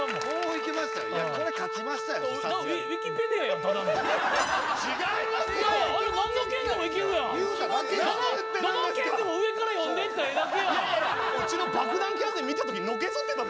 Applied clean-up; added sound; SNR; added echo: none; Wind instrument, woodwind instrument; 4 dB; none.